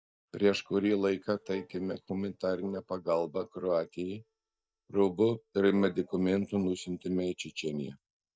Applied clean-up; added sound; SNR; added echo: neural mask model DeepFilterNet 3.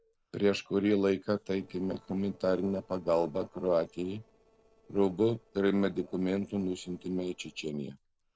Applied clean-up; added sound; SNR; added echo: neural separator model SepFormer DNS4.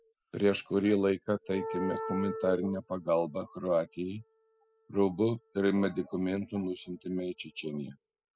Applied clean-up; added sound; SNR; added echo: classical method spectral subtraction.